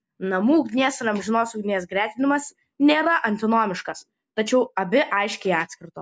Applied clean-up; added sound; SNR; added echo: none; none; none; none.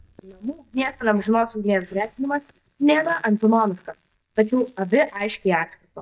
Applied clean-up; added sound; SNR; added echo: neural mask model DeepFilterNet 3.